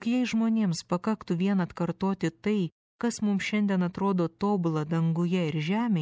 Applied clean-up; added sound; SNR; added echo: none; none; none; none.